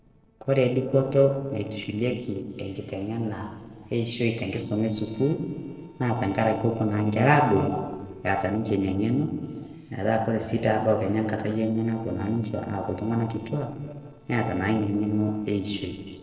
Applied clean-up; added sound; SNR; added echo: neural separator model SepFormer DNS4.